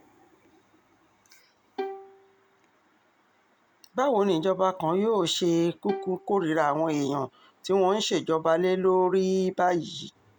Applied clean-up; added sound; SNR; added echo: none; Bowed string instrument; 13 dB; none.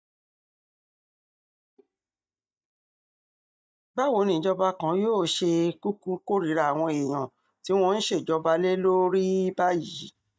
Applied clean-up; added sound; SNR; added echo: neural mask model DeepFilterNet 3.